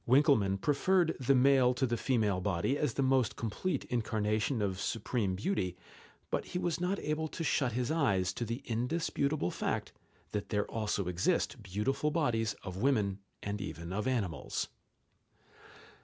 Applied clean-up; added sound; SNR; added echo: none; none; none; none.